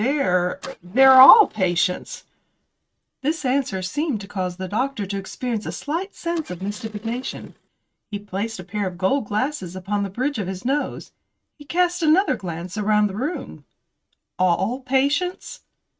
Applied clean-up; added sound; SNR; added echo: neural mask model RNNoise.